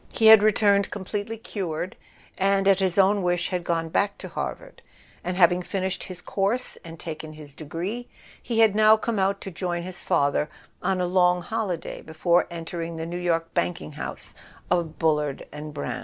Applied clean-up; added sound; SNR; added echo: none; none; none; none.